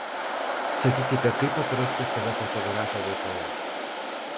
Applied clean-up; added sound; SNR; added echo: none; Waves, surf; -1 dB; none.